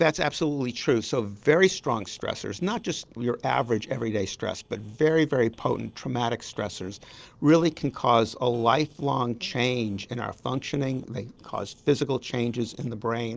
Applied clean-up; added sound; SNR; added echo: neural separator model SepFormer DNS4.